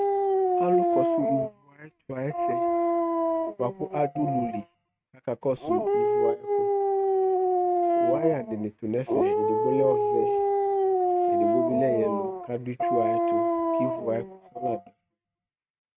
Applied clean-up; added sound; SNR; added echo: neural mask model RNNoise.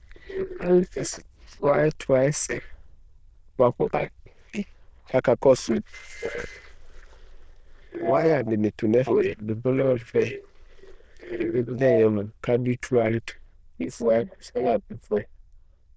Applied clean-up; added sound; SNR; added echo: neural diffusion model UNIVERSE++.